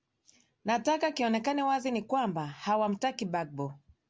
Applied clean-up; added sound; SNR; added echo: none; none; none; none.